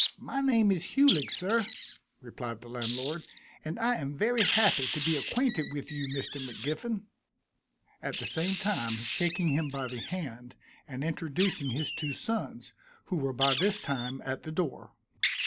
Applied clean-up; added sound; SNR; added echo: none; Wild animals; -1 dB; none.